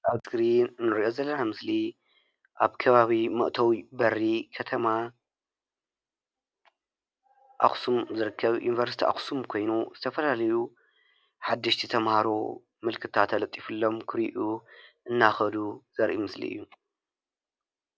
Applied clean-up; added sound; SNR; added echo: none; none; none; none.